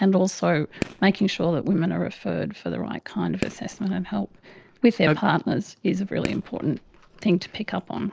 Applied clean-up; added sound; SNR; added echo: neural separator model SepFormer DNS4.